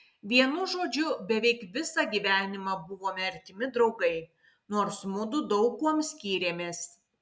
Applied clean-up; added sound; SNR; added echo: none; none; none; none.